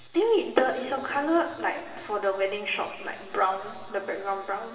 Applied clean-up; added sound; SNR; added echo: none; none; none; reverberation time 2.4 s.